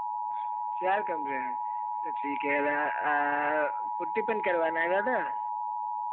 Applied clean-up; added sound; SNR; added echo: none; Alarm; 1 dB; none.